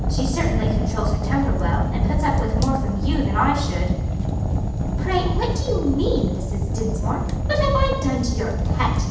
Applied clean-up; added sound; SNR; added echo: none; Fire; -4 dB; reverberation time 0.9 s.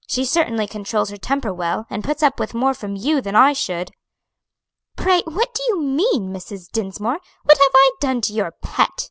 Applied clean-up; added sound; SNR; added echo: none; none; none; none.